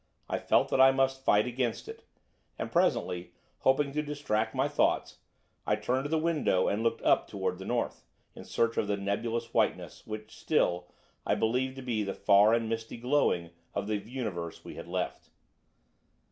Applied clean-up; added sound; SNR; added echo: none; none; none; none.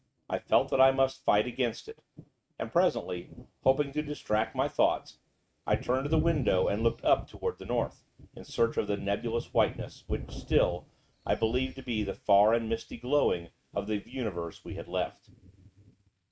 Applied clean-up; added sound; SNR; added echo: neural mask model RNNoise.